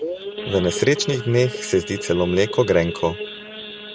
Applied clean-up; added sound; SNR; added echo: none; Idling / Sawing / Accelerating, revving, vroom; 10 dB; none.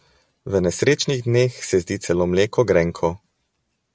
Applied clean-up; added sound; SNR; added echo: none; none; none; none.